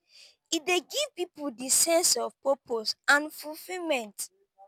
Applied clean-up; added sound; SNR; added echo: none; none; none; none.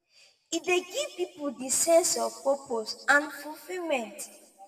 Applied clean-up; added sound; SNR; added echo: none; none; none; reverberation time 1.4 s.